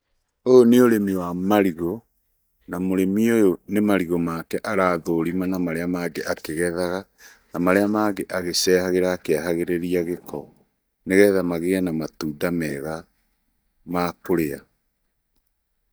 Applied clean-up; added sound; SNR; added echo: neural mask model DeepFilterNet 3.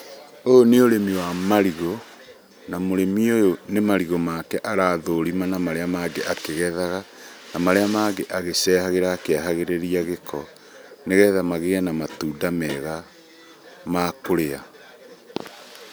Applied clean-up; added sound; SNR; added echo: none; none; none; none.